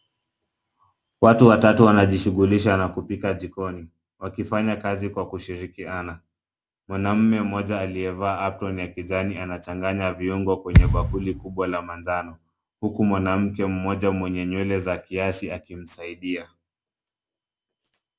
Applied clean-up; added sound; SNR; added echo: none; Thump, thud; -4 dB; none.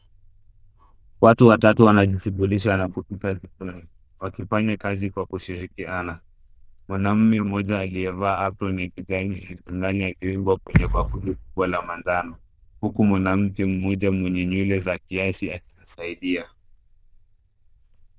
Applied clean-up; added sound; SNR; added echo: neural diffusion model UNIVERSE++.